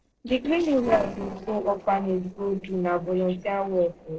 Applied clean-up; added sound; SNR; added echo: neural separator model SepFormer DNS4.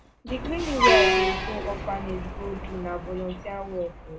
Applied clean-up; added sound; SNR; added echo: none; Truck; -3 dB; reverberation time 0.3 s.